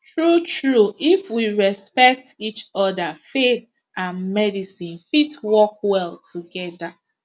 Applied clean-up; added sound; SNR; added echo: none; none; none; none.